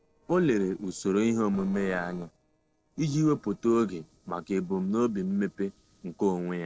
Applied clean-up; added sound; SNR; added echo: neural separator model SepFormer DNS4.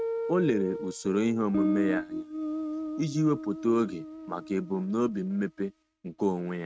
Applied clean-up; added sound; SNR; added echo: neural mask model RNNoise.